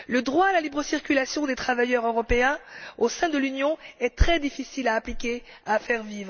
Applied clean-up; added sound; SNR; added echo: none; none; none; none.